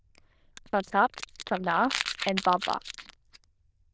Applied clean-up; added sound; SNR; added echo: neural diffusion model UNIVERSE++.